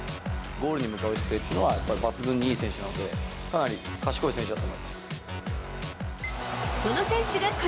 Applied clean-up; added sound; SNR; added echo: none; none; none; none.